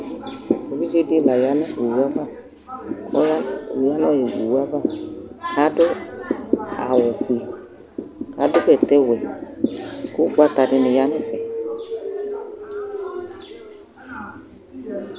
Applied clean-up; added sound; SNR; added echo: none; none; none; none.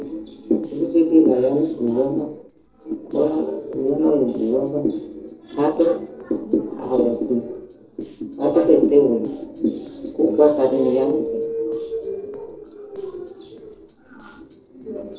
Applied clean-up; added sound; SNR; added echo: neural separator model SepFormer DNS4.